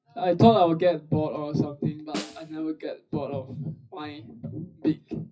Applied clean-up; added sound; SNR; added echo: classical method WPE with log-MMSE.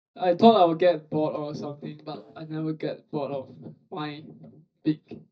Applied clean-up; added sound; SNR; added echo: neural mask model DeepFilterNet 3.